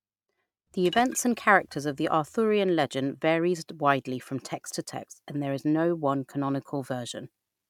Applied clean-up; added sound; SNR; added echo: neural mask model RNNoise.